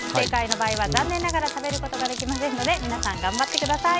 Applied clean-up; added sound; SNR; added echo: none; Crumpling, crinkling; 8 dB; none.